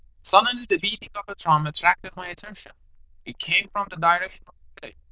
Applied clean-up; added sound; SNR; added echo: neural diffusion model UNIVERSE++.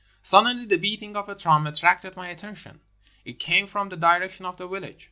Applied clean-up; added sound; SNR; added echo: none; none; none; none.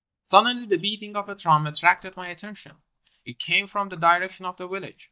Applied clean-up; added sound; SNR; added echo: neural mask model DeepFilterNet 3.